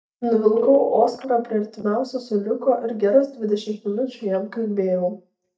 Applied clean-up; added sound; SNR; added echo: neural mask model DeepFilterNet 3.